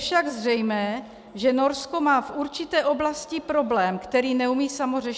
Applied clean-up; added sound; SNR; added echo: none; none; none; none.